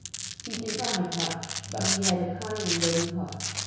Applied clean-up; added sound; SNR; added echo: none; Domestic sounds, home sounds; 2 dB; reverberation time 1.1 s.